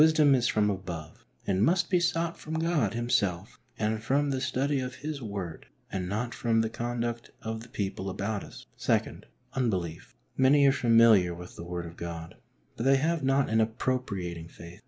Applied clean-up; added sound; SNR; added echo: none; none; none; none.